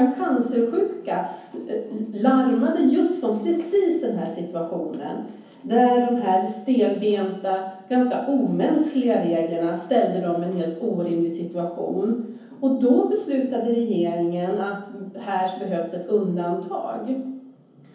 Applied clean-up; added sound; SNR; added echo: none; none; none; reverberation time 0.7 s.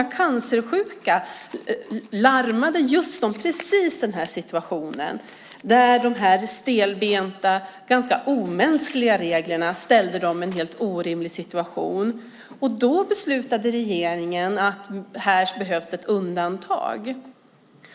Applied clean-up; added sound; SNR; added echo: none; none; none; none.